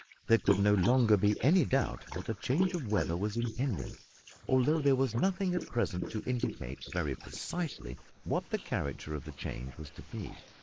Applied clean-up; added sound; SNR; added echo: neural mask model Resemble Enhance denoiser.